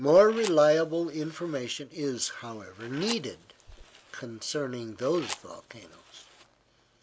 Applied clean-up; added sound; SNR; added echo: none; Fire; 18 dB; none.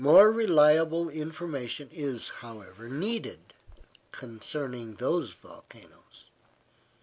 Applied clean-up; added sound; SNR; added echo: none; none; none; none.